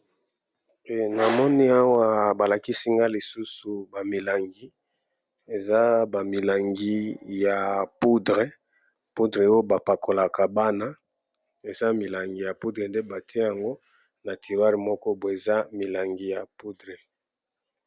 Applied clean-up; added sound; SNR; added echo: none; none; none; none.